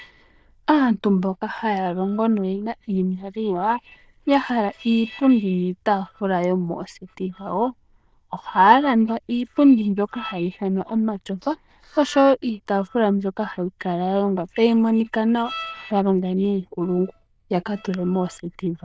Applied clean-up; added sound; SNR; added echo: neural diffusion model UNIVERSE++.